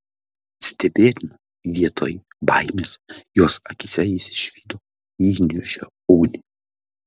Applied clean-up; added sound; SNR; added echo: none; none; none; none.